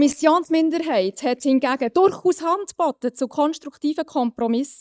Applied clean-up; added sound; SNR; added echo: neural mask model DeepFilterNet 3.